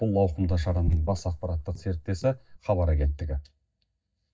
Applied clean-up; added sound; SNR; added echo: neural mask model DeepFilterNet 3.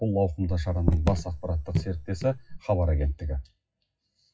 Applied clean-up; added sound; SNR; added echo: classical method WPE with log-MMSE.